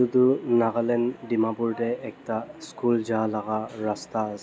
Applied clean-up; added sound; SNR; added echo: none; none; none; none.